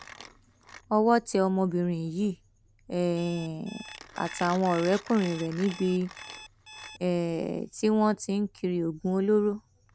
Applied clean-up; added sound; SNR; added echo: none; Alarm + Mechanisms; 19 dB; none.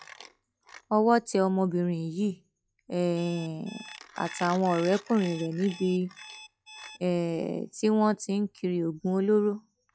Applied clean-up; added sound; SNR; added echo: classical method log-MMSE.